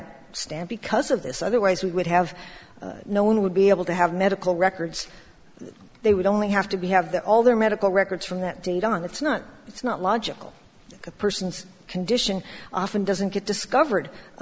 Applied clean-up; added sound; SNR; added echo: none; none; none; none.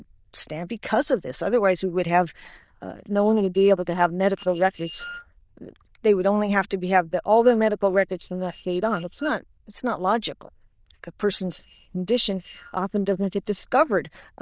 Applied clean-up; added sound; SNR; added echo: neural diffusion model UNIVERSE++.